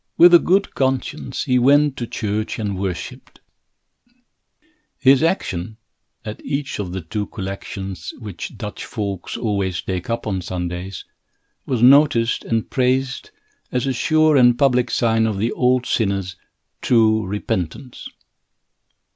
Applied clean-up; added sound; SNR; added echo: none; none; none; none.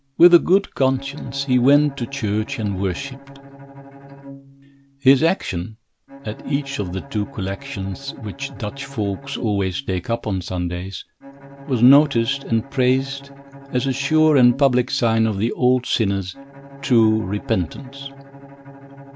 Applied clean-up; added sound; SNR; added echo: none; Bowed string instrument; 19 dB; none.